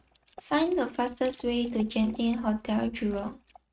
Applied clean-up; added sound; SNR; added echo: neural mask model RNNoise.